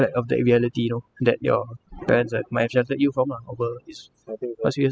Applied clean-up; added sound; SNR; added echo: classical method spectral subtraction.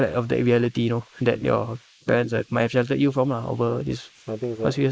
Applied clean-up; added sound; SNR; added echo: neural mask model Resemble Enhance denoiser.